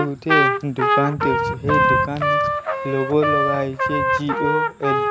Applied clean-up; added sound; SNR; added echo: none; Trumpet; -3 dB; none.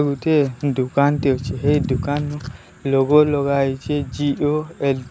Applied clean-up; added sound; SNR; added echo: none; none; none; none.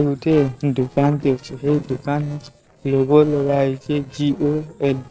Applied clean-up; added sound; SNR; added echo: neural separator model SepFormer DNS4.